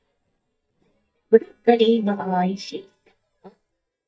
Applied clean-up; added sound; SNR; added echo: neural mask model DeepFilterNet 3.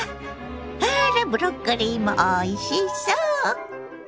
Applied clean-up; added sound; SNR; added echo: none; none; none; none.